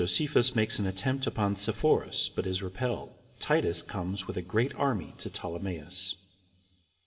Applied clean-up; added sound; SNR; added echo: none; none; none; reverberation time 0.5 s.